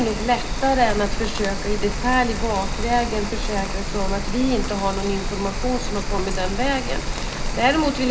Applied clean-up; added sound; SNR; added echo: none; Rain; 1 dB; reverberation time 0.2 s.